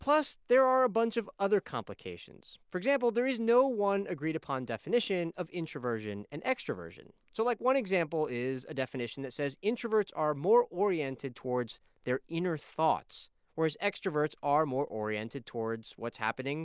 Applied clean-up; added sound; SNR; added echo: none; none; none; none.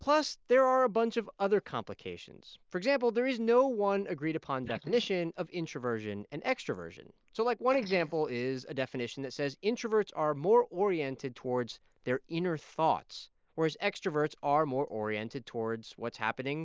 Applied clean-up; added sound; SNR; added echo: neural mask model Resemble Enhance denoiser.